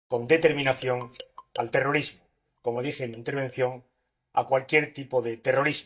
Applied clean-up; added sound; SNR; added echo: neural mask model DeepFilterNet 3.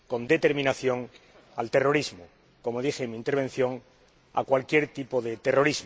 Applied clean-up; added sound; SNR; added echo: none; none; none; none.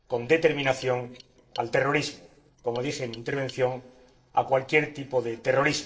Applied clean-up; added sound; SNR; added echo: neural separator model SepFormer DNS4.